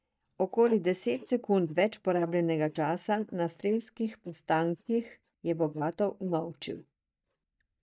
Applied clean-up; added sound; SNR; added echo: neural mask model DeepFilterNet 3.